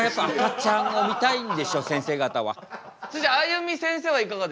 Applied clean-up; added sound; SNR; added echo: none; none; none; none.